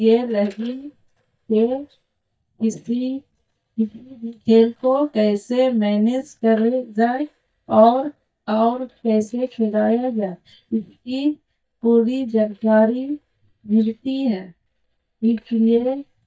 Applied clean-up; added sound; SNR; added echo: neural mask model DeepFilterNet 3.